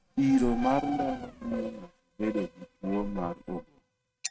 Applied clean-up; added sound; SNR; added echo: neural mask model RNNoise.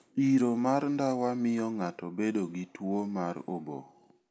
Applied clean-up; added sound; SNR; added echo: none; none; none; none.